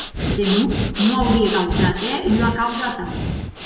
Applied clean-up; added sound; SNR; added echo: none; Breathing; 2 dB; reverberation time 1.0 s.